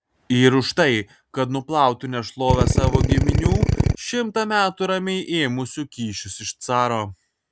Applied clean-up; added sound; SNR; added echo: none; Drill; -5 dB; none.